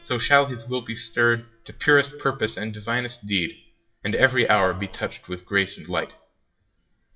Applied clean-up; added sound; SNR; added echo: classical method WPE with log-MMSE.